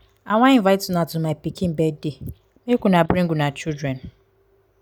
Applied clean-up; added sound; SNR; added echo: none; none; none; none.